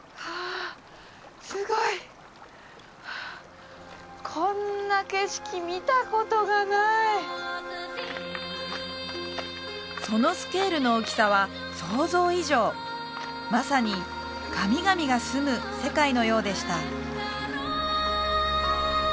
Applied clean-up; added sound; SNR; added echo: none; none; none; none.